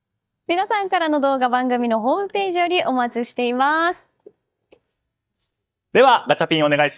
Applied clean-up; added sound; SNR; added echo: neural mask model DeepFilterNet 3.